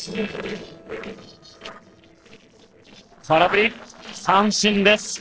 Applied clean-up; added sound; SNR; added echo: neural separator model SepFormer DNS4.